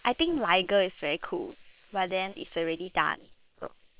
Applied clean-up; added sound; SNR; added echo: neural separator model SepFormer WHAM!.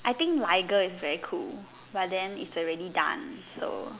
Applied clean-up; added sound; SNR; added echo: none; none; none; none.